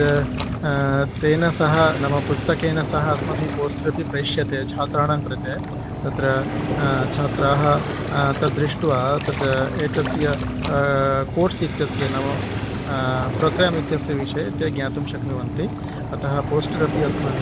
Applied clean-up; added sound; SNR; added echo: none; Waves, surf; 4 dB; none.